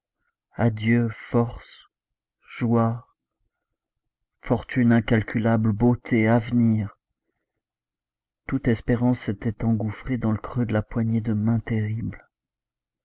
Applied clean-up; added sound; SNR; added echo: none; none; none; none.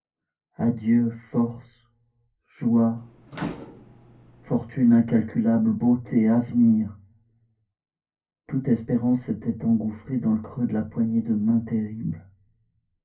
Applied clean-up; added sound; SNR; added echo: none; Microwave oven; 17 dB; reverberation time 0.3 s.